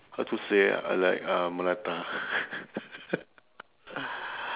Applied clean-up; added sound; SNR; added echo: none; none; none; none.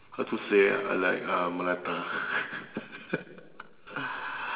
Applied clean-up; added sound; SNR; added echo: none; none; none; reverberation time 1.6 s.